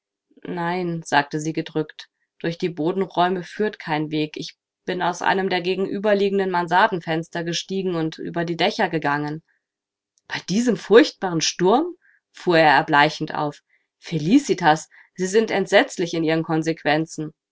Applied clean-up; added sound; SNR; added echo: none; none; none; none.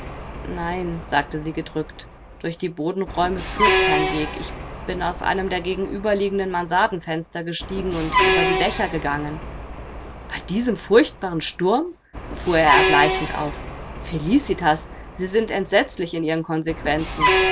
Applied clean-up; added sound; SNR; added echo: none; Truck; 3 dB; none.